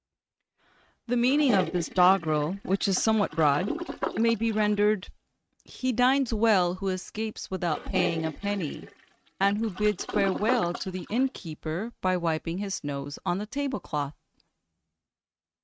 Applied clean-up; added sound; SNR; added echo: neural mask model RNNoise.